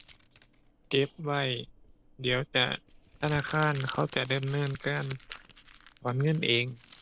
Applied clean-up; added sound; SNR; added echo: none; Crumpling, crinkling; 16 dB; none.